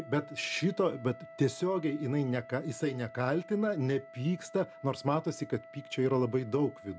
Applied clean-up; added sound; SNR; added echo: none; Wind instrument, woodwind instrument; 19 dB; none.